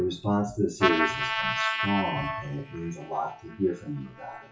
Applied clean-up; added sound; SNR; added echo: classical method WPE with log-MMSE.